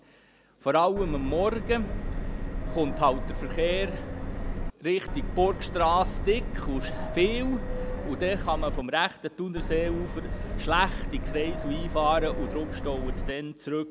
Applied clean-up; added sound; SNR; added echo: none; Subway, metro, underground; 2 dB; none.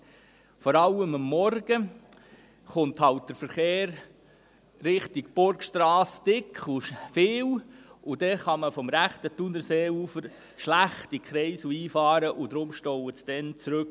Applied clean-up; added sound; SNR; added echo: none; none; none; none.